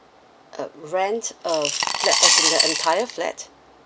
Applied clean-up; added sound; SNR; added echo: none; Coin (dropping) / Glass; -5 dB; none.